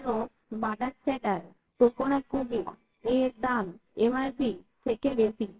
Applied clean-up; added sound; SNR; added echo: neural separator model SepFormer WHAMR!.